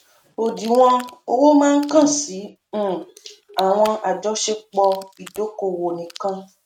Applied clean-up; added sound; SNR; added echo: neural mask model RNNoise.